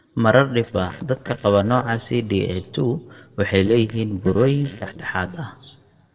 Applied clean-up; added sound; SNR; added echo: neural separator model SepFormer DNS4.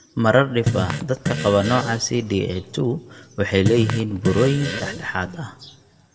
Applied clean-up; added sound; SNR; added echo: none; Fart; 5 dB; reverberation time 0.9 s.